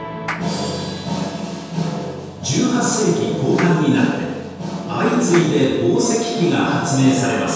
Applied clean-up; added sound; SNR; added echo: none; Clapping; 17 dB; reverberation time 1.2 s.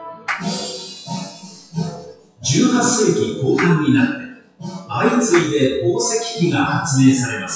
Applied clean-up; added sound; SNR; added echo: classical method WPE with log-MMSE.